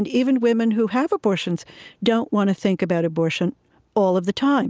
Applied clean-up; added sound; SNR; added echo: none; none; none; none.